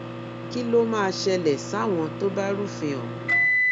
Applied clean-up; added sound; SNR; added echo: none; Microwave oven; 2 dB; none.